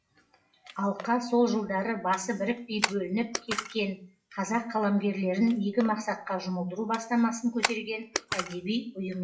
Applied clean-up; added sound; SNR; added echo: classical method WPE with log-MMSE.